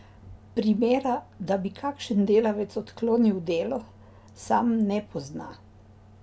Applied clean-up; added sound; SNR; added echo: none; none; none; none.